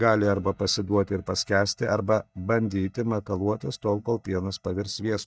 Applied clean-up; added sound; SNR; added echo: neural mask model DeepFilterNet 3.